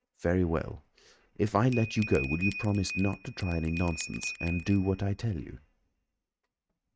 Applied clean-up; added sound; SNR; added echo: neural mask model RNNoise.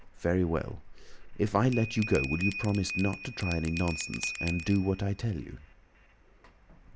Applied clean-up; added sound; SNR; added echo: none; Bell; 10 dB; none.